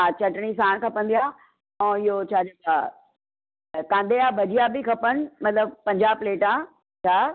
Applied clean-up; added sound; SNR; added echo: none; none; none; none.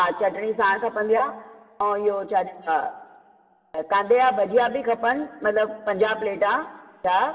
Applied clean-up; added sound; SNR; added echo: none; none; none; reverberation time 2.1 s.